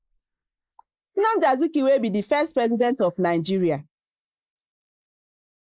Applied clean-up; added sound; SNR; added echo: neural mask model Resemble Enhance denoiser.